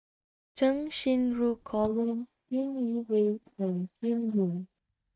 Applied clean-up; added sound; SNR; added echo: neural mask model DeepFilterNet 3.